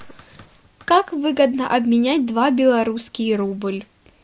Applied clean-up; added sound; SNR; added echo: none; none; none; none.